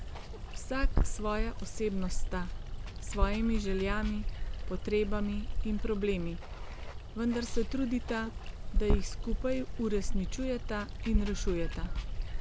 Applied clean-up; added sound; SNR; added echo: none; Water; -3 dB; none.